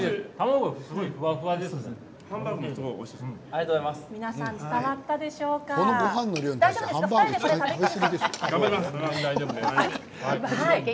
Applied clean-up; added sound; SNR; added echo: none; none; none; none.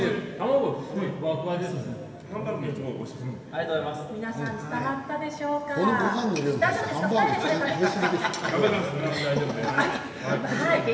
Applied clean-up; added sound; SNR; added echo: none; Brass instrument; 18 dB; reverberation time 2.5 s.